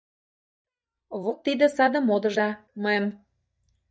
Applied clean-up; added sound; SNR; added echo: neural mask model DeepFilterNet 3.